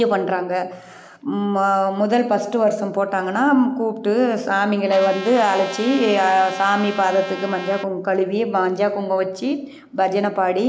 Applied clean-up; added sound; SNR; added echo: none; Trumpet; 13 dB; none.